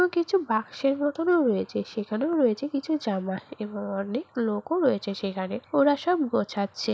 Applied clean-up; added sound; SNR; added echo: none; none; none; none.